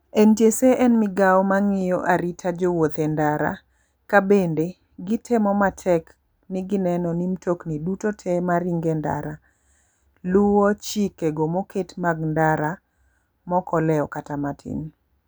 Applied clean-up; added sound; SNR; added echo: none; none; none; none.